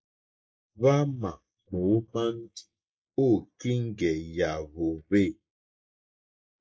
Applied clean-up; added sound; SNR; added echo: neural mask model Resemble Enhance denoiser.